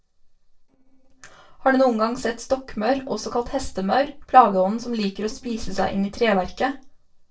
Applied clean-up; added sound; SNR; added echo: neural separator model SepFormer DNS4.